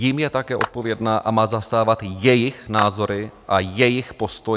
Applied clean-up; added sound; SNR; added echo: none; Clapping; 13 dB; none.